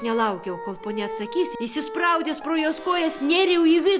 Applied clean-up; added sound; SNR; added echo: none; none; none; none.